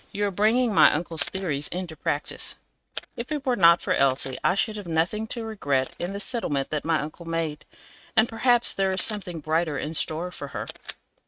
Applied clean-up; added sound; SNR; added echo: neural mask model RNNoise.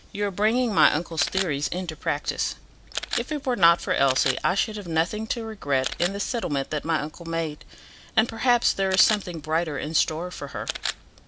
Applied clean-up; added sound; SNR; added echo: none; Camera; 10 dB; none.